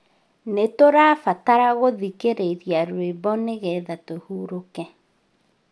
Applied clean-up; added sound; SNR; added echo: none; none; none; none.